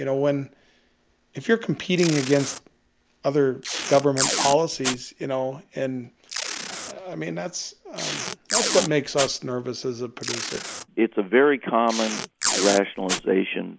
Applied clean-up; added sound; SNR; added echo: none; Packing tape, duct tape; 5 dB; none.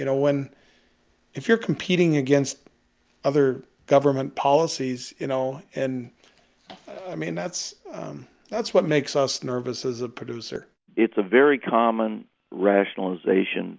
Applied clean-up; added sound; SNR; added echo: none; none; none; none.